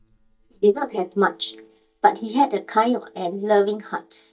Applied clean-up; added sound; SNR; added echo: neural mask model DeepFilterNet 3.